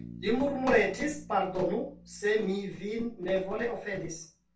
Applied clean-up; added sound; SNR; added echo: none; Bass guitar; 19 dB; reverberation time 0.3 s.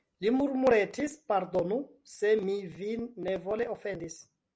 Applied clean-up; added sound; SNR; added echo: none; none; none; none.